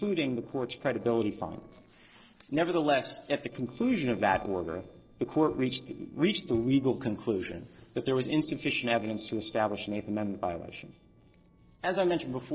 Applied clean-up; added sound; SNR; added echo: neural separator model SepFormer DNS4.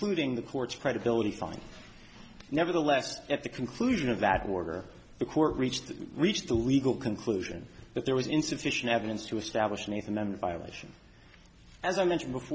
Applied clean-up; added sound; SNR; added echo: none; none; none; none.